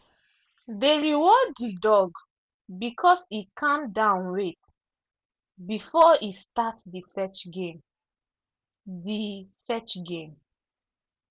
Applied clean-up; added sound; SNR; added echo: none; none; none; none.